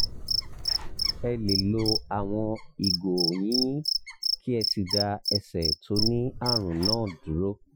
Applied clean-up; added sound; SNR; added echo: classical method Wiener filter.